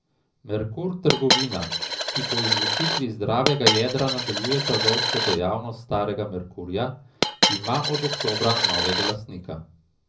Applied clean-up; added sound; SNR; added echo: none; Coin (dropping); -3 dB; reverberation time 0.4 s.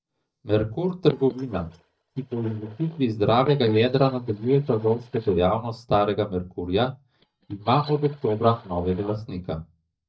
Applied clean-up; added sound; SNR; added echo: neural mask model DeepFilterNet 3.